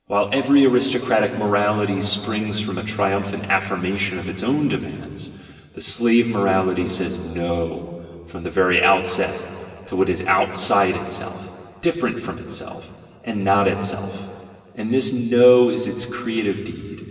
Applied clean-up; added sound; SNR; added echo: none; none; none; reverberation time 2.3 s.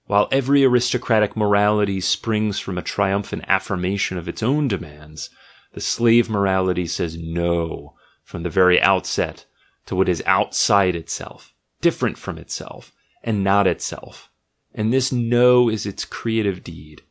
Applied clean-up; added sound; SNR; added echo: none; none; none; none.